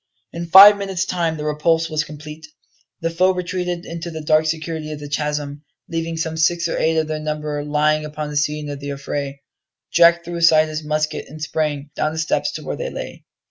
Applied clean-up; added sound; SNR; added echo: none; none; none; none.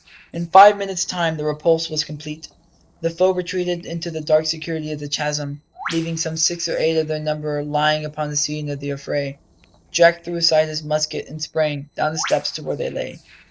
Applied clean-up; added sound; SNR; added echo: neural separator model SepFormer DNS4.